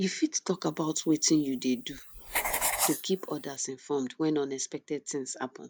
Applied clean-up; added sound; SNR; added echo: none; Writing; 5 dB; none.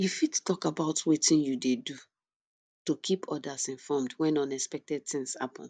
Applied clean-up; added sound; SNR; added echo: none; none; none; none.